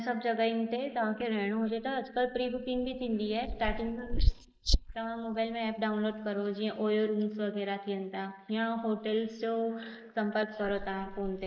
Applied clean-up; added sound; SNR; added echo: neural mask model Resemble Enhance denoiser.